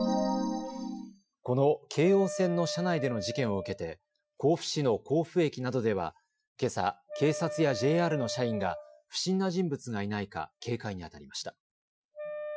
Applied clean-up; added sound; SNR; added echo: classical method Wiener filter.